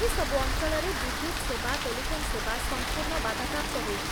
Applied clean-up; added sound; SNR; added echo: none; Rain; -4 dB; none.